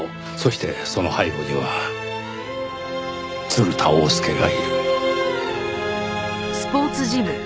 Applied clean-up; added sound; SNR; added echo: none; none; none; none.